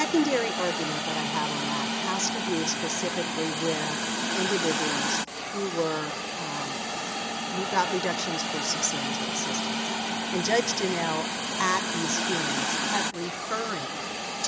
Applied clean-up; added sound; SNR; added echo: none; Hiss; -1 dB; none.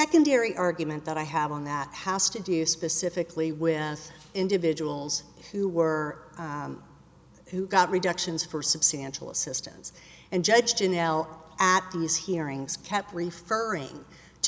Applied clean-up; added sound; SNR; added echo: none; none; none; none.